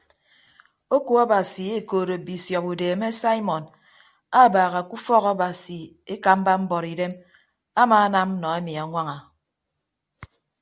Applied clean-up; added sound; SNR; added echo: none; none; none; none.